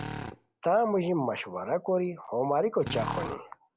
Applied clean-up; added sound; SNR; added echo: none; Drill; 12 dB; none.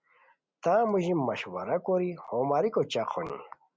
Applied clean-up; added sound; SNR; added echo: none; none; none; none.